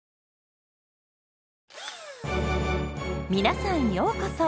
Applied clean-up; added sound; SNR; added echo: none; Engine / Drill; 16 dB; none.